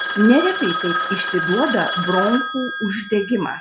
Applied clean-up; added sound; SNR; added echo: none; Telephone; 4 dB; none.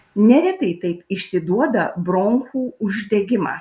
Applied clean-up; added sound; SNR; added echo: none; none; none; none.